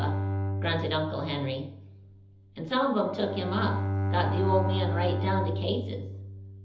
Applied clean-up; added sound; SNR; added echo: none; Bowed string instrument; 0 dB; reverberation time 0.7 s.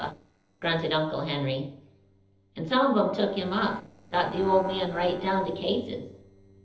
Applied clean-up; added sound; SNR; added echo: neural separator model SepFormer DNS4.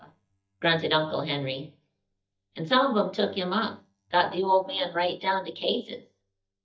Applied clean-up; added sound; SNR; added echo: neural mask model DeepFilterNet 3.